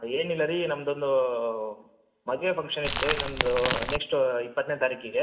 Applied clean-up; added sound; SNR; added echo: none; Crumpling, crinkling / Crackle; 0 dB; reverberation time 0.9 s.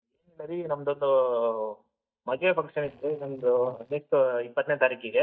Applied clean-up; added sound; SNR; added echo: neural mask model DeepFilterNet 3.